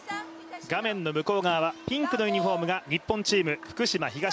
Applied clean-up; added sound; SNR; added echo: none; Guitar; 19 dB; none.